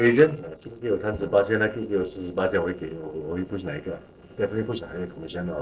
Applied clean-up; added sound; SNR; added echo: neural separator model SepFormer DNS4.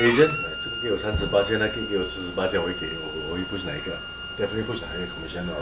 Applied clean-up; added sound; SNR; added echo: none; Bowed string instrument; 7 dB; none.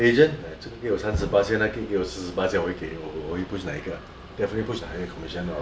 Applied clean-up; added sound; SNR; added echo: none; none; none; none.